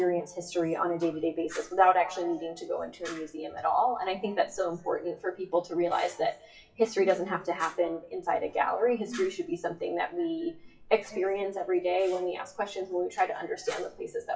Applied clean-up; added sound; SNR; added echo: classical method WPE with log-MMSE.